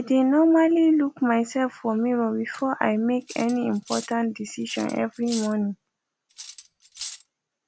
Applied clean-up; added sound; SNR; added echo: none; Cutlery, silverware; 17 dB; none.